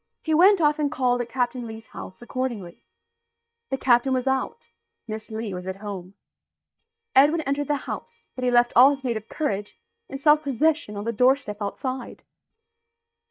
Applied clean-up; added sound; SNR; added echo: neural mask model DeepFilterNet 3.